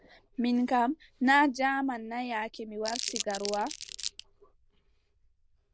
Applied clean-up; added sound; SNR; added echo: neural diffusion model UNIVERSE++.